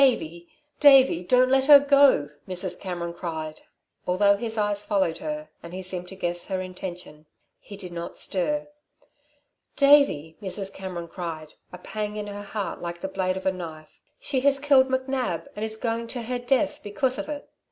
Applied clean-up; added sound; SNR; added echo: none; none; none; none.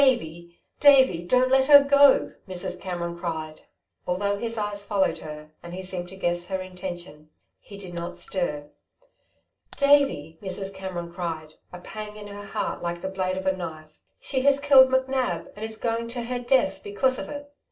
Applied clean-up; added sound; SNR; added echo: neural separator model SepFormer DNS4.